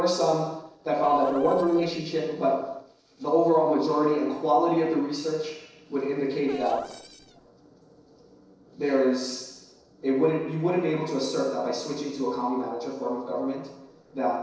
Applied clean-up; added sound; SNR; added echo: neural separator model SepFormer DNS4.